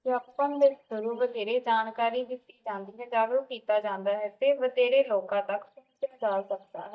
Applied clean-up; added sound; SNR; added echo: neural mask model DeepFilterNet 3.